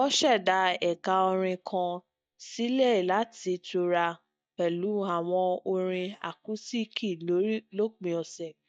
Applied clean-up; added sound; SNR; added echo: neural mask model DeepFilterNet 3.